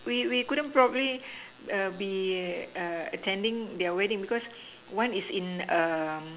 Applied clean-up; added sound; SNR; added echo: none; none; none; none.